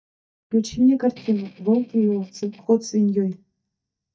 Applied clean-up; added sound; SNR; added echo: neural mask model DeepFilterNet 3.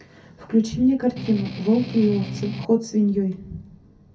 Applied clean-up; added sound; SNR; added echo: none; Strum; 8 dB; reverberation time 0.3 s.